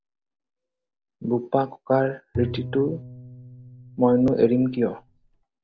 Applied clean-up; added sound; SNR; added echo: none; Bowed string instrument; 12 dB; none.